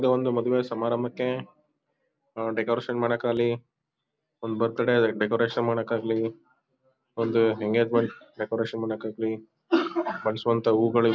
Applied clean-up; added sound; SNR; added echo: none; none; none; none.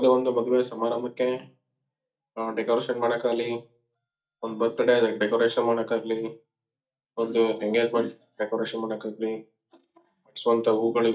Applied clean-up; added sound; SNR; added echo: neural mask model DeepFilterNet 3.